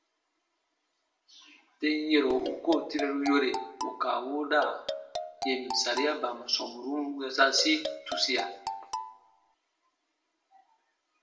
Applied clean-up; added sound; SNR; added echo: none; Marimba, xylophone; 7 dB; reverberation time 0.7 s.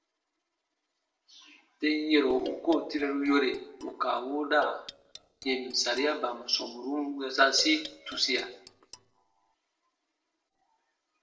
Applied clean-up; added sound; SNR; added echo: neural separator model SepFormer DNS4.